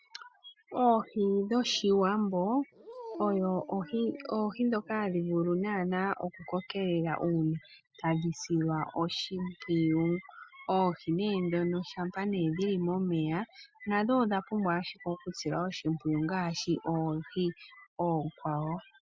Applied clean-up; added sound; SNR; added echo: none; Dog; 16 dB; none.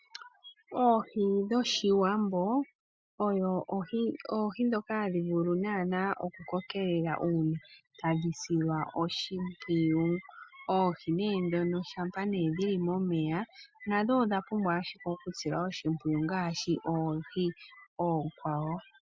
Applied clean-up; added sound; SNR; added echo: none; none; none; none.